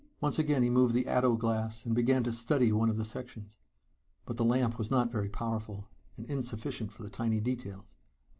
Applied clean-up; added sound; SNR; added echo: none; none; none; none.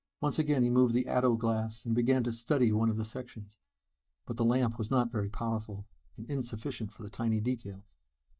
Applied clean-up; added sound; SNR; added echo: neural mask model DeepFilterNet 3.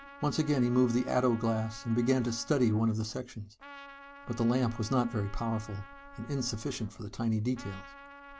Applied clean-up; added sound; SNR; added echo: none; Trumpet; 19 dB; none.